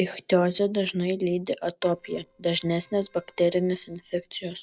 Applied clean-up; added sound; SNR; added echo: neural separator model SepFormer DNS4.